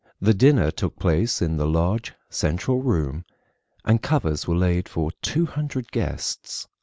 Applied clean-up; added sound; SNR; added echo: none; none; none; none.